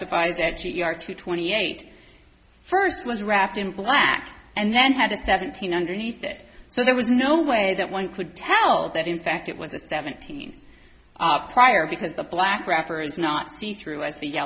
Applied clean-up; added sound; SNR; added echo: none; none; none; none.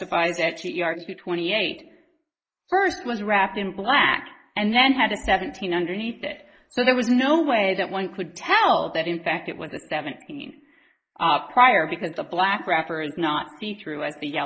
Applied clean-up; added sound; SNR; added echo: neural mask model Resemble Enhance denoiser.